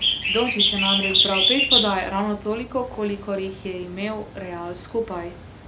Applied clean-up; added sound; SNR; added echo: none; Bird; -2 dB; none.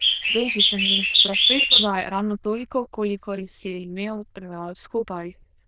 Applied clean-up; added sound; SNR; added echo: neural diffusion model UNIVERSE++.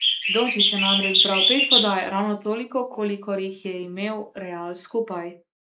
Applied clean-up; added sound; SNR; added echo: neural mask model Resemble Enhance denoiser.